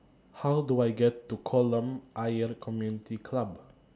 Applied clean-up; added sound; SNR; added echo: none; none; none; none.